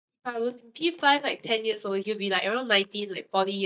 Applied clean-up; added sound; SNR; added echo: neural mask model DeepFilterNet 3.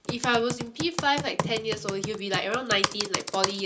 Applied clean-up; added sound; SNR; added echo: none; Computer keyboard; 5 dB; reverberation time 0.2 s.